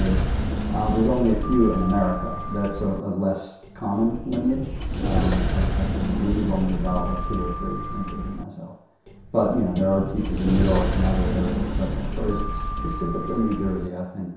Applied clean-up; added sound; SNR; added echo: none; Sliding door; 1 dB; reverberation time 0.7 s.